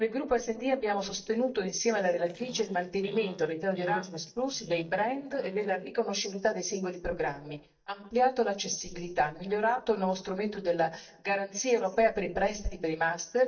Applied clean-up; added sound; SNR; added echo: neural mask model DeepFilterNet 3.